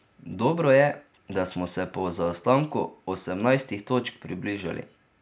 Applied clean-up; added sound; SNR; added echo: none; none; none; none.